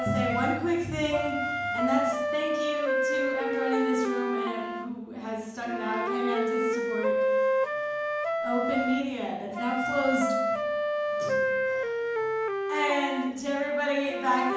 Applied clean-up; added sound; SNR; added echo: none; Wind instrument, woodwind instrument; -1 dB; reverberation time 1.0 s.